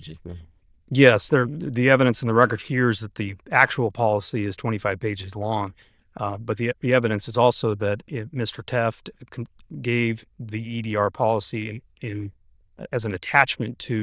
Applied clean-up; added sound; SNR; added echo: neural diffusion model UNIVERSE++.